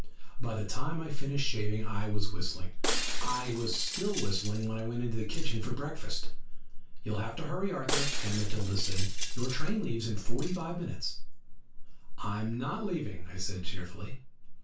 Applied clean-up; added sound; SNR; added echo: none; Shatter; 13 dB; reverberation time 0.2 s.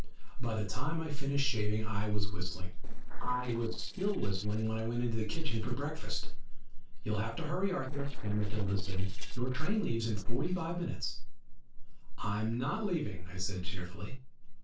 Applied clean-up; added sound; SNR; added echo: neural separator model SepFormer DNS4.